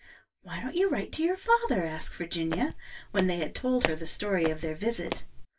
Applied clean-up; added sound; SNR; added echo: none; Walk, footsteps; 6 dB; reverberation time 0.1 s.